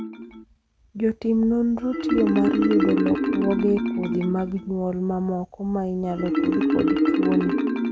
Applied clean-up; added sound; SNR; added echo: none; Marimba, xylophone; -1 dB; none.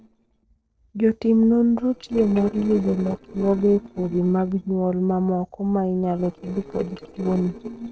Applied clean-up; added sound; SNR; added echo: neural separator model SepFormer DNS4.